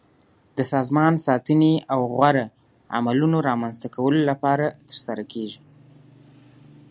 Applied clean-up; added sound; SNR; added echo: none; none; none; none.